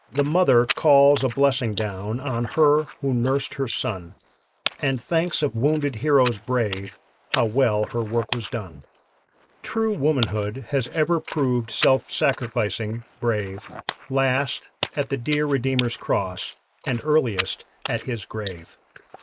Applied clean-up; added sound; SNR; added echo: neural mask model Resemble Enhance denoiser.